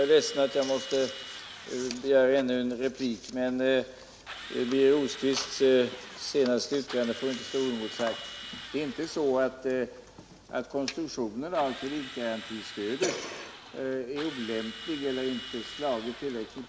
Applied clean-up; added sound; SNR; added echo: none; Drill; 15 dB; none.